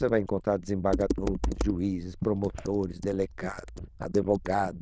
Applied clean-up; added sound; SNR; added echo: neural diffusion model UNIVERSE++.